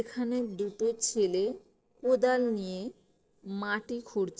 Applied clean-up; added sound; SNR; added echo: neural separator model SepFormer DNS4.